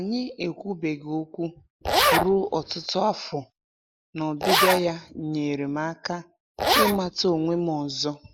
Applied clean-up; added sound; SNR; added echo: neural mask model Resemble Enhance denoiser.